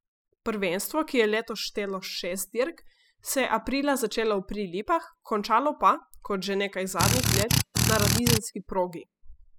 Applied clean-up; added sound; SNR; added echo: classical method spectral subtraction.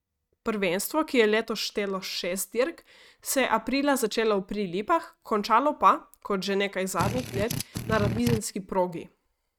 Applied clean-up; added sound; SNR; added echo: neural mask model RNNoise.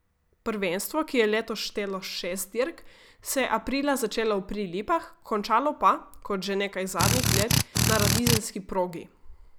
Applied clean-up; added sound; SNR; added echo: none; Drill; -5 dB; none.